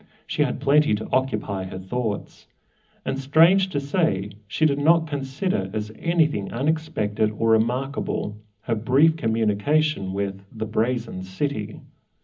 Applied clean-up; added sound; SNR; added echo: none; none; none; reverberation time 0.4 s.